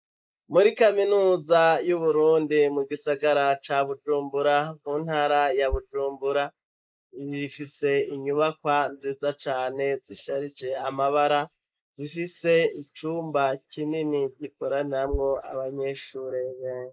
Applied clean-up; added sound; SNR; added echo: neural mask model Resemble Enhance denoiser.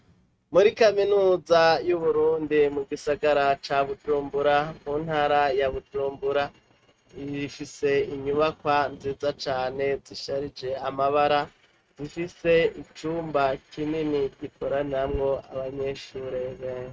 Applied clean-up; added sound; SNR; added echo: neural mask model RNNoise.